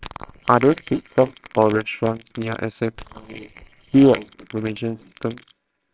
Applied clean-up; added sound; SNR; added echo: neural separator model SepFormer WHAMR!.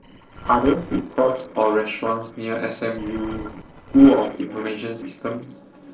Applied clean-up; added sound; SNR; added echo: neural separator model SepFormer DNS4.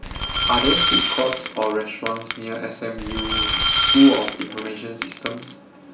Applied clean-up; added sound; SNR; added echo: none; Glass; 1 dB; reverberation time 0.4 s.